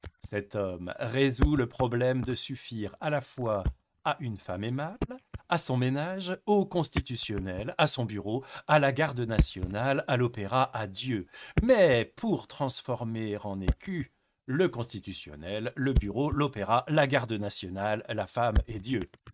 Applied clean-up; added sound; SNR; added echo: neural mask model RNNoise.